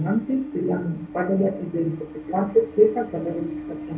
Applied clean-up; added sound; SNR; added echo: none; Train; 12 dB; reverberation time 0.3 s.